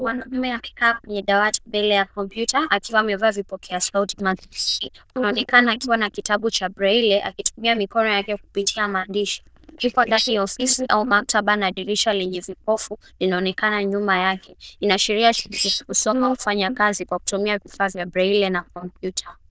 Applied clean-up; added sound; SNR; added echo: neural diffusion model UNIVERSE++.